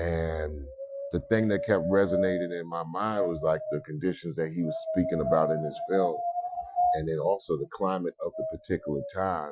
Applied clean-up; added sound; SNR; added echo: classical method Wiener filter.